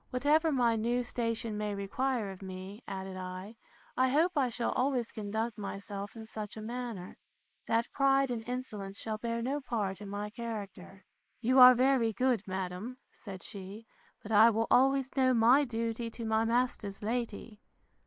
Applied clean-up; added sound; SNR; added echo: neural mask model Resemble Enhance denoiser.